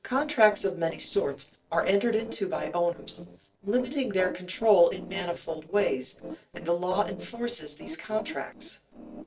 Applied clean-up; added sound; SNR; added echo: neural separator model SepFormer DNS4.